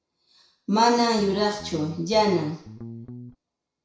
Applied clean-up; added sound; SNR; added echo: none; Guitar; 15 dB; reverberation time 0.6 s.